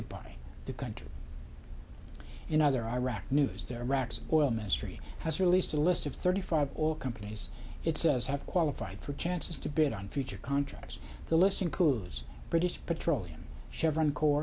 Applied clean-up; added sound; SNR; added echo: none; none; none; none.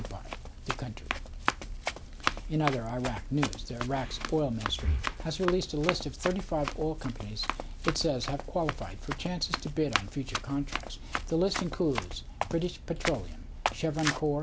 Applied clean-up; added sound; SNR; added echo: none; Run + Breathing; 5 dB; none.